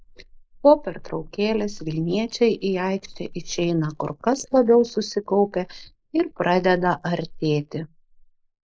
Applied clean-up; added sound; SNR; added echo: neural mask model Resemble Enhance denoiser.